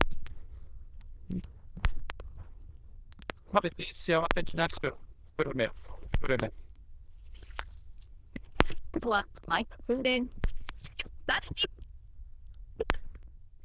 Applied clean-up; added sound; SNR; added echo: neural diffusion model UNIVERSE++.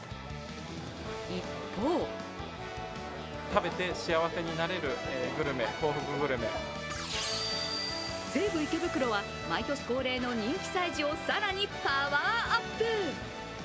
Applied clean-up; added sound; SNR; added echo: none; none; none; none.